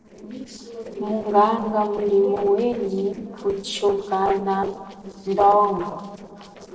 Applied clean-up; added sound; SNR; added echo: neural separator model SepFormer DNS4.